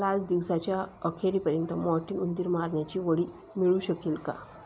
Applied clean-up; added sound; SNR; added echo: none; none; none; none.